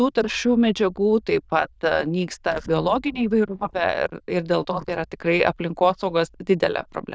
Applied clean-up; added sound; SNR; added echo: neural diffusion model UNIVERSE++.